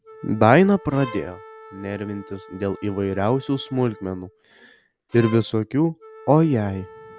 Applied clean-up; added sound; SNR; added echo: none; Wind instrument, woodwind instrument + Bowed string instrument; 19 dB; none.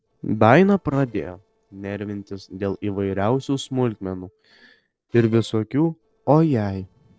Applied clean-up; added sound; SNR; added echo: neural separator model SepFormer DNS4.